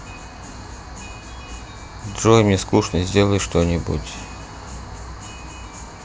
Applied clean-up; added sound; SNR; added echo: none; none; none; none.